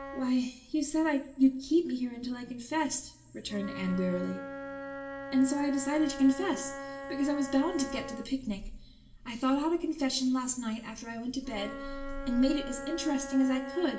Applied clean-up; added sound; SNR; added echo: none; Wind instrument, woodwind instrument; 12 dB; reverberation time 1.4 s.